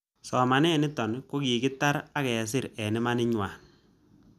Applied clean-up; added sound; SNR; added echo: none; none; none; none.